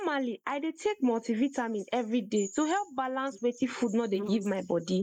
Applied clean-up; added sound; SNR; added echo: neural mask model Resemble Enhance denoiser.